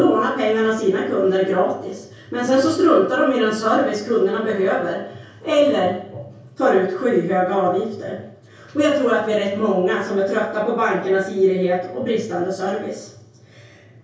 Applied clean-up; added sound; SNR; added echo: none; none; none; reverberation time 0.6 s.